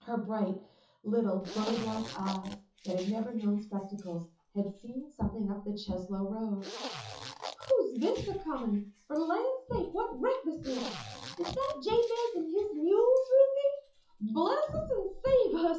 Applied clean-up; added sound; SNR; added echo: classical method WPE with log-MMSE.